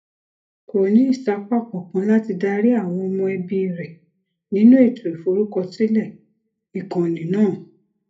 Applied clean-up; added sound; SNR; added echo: none; none; none; reverberation time 0.3 s.